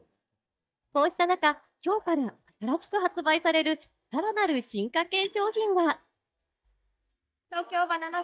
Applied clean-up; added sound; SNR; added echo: neural mask model DeepFilterNet 3.